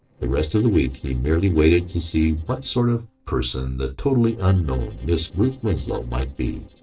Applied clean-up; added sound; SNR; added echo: neural separator model SepFormer DNS4.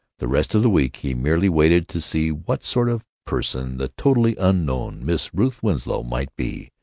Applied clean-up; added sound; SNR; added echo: none; none; none; none.